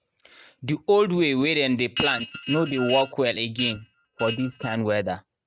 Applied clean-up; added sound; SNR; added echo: neural mask model RNNoise.